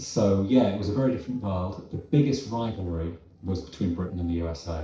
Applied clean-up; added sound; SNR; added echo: neural separator model SepFormer DNS4.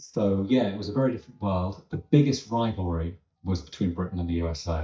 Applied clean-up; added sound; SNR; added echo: neural mask model DeepFilterNet 3.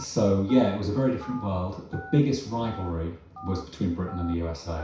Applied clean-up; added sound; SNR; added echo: none; Telephone; 19 dB; reverberation time 0.6 s.